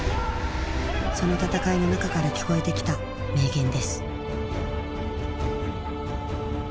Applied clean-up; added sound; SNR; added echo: none; none; none; none.